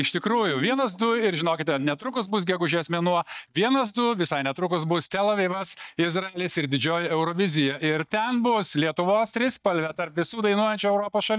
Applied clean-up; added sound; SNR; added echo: neural mask model DeepFilterNet 3.